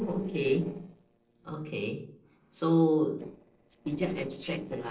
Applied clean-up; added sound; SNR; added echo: neural separator model SepFormer DNS4.